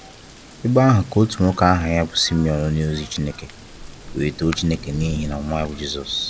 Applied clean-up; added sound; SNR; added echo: none; Thunder / Rain; 17 dB; none.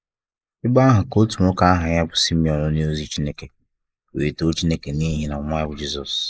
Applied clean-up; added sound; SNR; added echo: neural mask model Resemble Enhance denoiser.